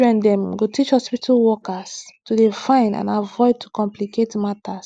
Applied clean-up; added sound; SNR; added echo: neural mask model Resemble Enhance denoiser.